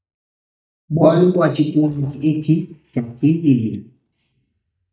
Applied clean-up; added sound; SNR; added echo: neural mask model DeepFilterNet 3.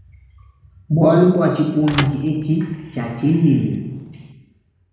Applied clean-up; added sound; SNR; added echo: none; Thump, thud; 14 dB; reverberation time 1.0 s.